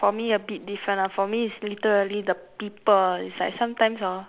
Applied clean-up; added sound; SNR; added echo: none; none; none; none.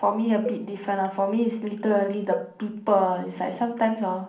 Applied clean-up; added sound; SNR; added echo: none; Cowbell; 14 dB; reverberation time 0.6 s.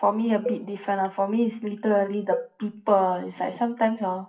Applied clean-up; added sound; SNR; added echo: classical method WPE with log-MMSE.